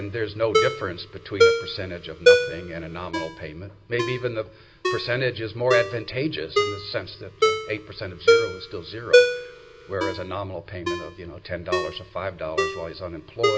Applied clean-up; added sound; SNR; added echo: none; Ringtone; -5 dB; none.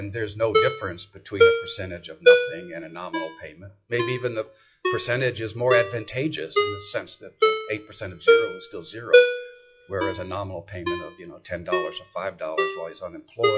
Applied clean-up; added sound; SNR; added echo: classical method log-MMSE.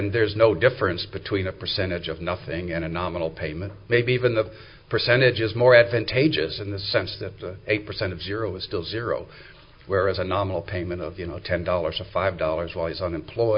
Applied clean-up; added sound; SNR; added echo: none; none; none; none.